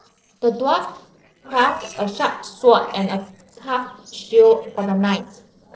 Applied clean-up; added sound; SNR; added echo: neural separator model SepFormer DNS4.